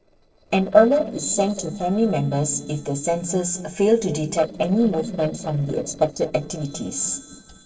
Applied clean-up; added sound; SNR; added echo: neural separator model SepFormer DNS4.